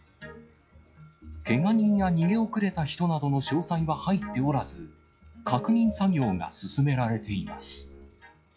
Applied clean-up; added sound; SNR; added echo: classical method log-MMSE.